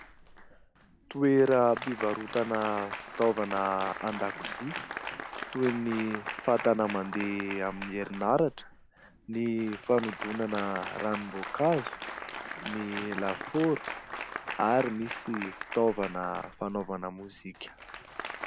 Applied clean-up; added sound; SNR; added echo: none; Applause; 10 dB; none.